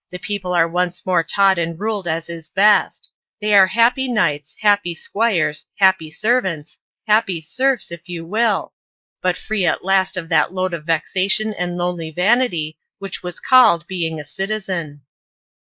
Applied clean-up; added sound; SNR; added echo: neural mask model Resemble Enhance denoiser.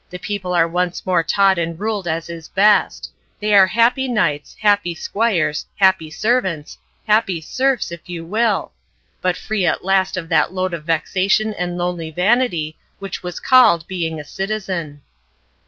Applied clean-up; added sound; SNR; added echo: none; none; none; none.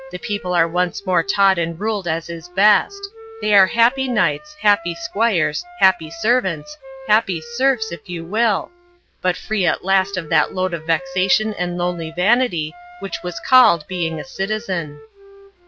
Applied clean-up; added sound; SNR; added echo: none; Wind instrument, woodwind instrument; 19 dB; none.